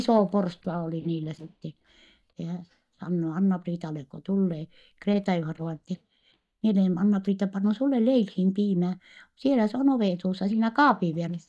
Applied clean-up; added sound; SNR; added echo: neural mask model DeepFilterNet 3.